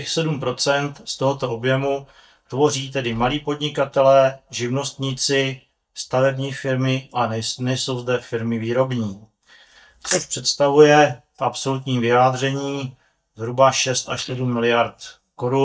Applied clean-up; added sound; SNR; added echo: neural mask model DeepFilterNet 3.